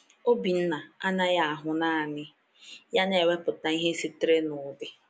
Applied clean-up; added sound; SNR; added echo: none; none; none; none.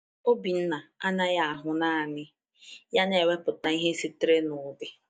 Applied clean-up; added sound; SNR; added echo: neural mask model DeepFilterNet 3.